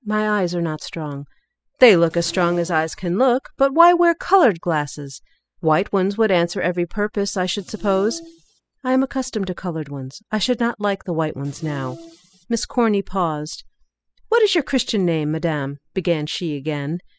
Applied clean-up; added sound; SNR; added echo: classical method spectral subtraction.